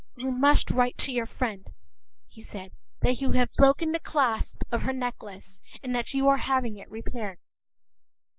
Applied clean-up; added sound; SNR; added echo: neural mask model Resemble Enhance denoiser.